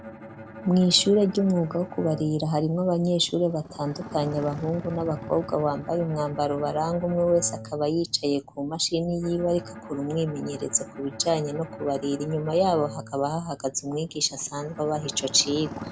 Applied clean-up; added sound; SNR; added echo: none; Bowed string instrument + Motorcycle; 15 dB; none.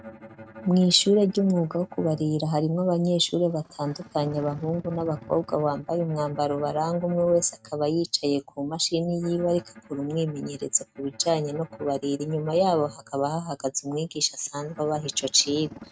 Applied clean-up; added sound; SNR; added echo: neural mask model RNNoise.